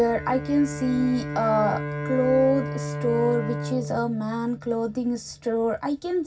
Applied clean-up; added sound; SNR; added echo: none; Bowed string instrument; 8 dB; reverberation time 0.4 s.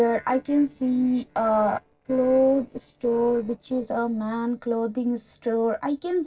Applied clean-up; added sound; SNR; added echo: neural separator model SepFormer DNS4.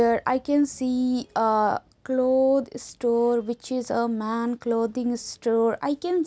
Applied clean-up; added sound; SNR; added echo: none; none; none; none.